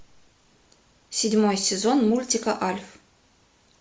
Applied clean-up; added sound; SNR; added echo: none; none; none; none.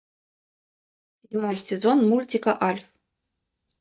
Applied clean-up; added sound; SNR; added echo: neural mask model DeepFilterNet 3.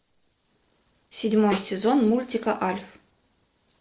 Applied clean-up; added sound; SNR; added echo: neural separator model SepFormer DNS4.